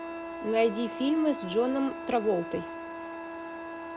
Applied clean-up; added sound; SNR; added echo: none; Wind instrument, woodwind instrument; 9 dB; none.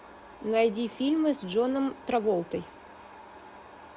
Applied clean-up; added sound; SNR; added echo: none; none; none; none.